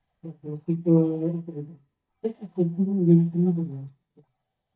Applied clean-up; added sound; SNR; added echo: neural mask model DeepFilterNet 3.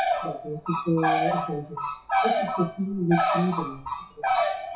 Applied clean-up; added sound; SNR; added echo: classical method WPE with log-MMSE.